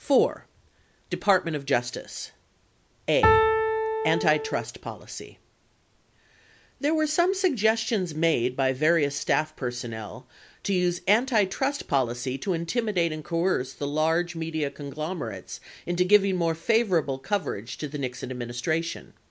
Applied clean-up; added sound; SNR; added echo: none; Piano; -4 dB; none.